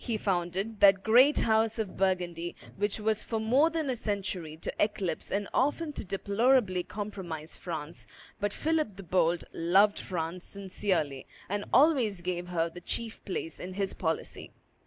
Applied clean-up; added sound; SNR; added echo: none; none; none; none.